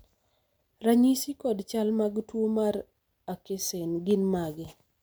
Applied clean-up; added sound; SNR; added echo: none; none; none; none.